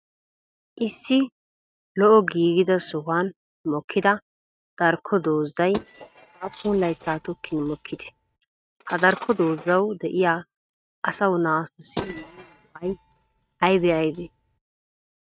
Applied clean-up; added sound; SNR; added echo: neural mask model RNNoise.